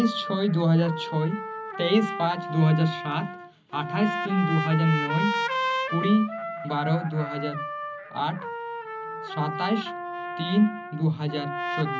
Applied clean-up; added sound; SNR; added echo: none; Trumpet; 6 dB; reverberation time 0.4 s.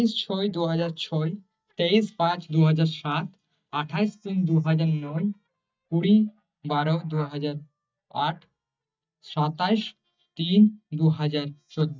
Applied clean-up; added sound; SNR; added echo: neural mask model DeepFilterNet 3.